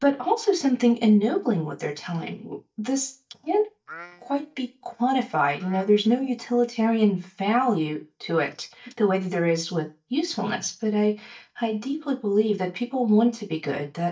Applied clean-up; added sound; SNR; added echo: neural mask model DeepFilterNet 3.